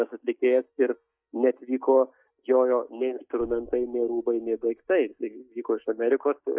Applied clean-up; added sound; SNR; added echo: neural mask model DeepFilterNet 3.